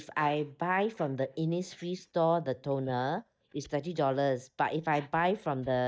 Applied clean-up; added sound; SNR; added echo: neural mask model DeepFilterNet 3.